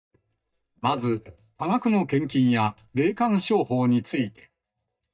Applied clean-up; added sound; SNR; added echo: neural mask model DeepFilterNet 3.